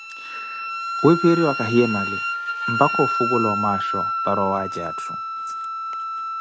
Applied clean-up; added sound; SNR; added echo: none; Wind instrument, woodwind instrument; 3 dB; none.